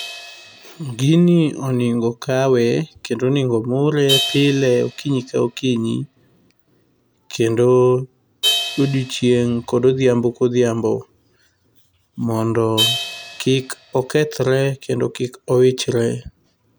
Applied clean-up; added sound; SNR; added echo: none; Crash cymbal; 11 dB; none.